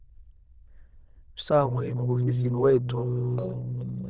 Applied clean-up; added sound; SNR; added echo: neural diffusion model UNIVERSE++.